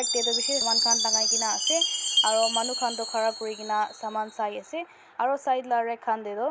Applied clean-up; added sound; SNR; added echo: none; Chime; 0 dB; none.